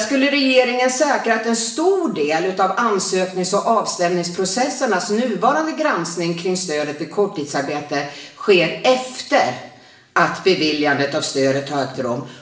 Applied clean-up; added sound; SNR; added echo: none; none; none; reverberation time 0.7 s.